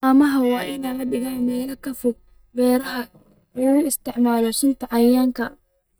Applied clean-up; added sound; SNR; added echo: neural mask model DeepFilterNet 3.